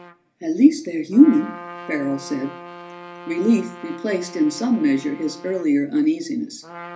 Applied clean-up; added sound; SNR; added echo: none; Trumpet; 18 dB; reverberation time 0.3 s.